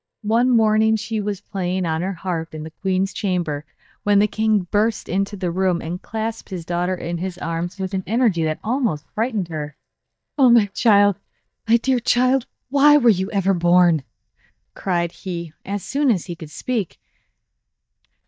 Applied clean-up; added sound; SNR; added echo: neural mask model DeepFilterNet 3.